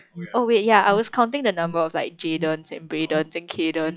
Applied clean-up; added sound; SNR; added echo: classical method log-MMSE.